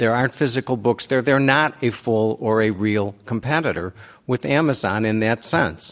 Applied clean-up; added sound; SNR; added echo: none; none; none; none.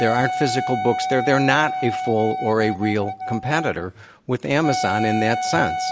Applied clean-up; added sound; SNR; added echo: none; Wind instrument, woodwind instrument; 4 dB; none.